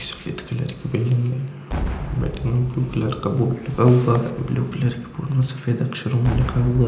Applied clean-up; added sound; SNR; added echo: none; Cheering / Fireworks; 11 dB; reverberation time 0.9 s.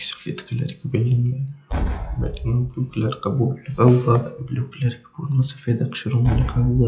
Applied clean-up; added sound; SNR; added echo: classical method WPE with log-MMSE.